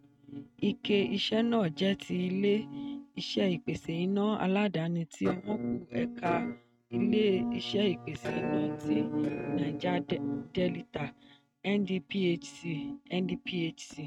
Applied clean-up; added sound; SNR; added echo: neural mask model RNNoise.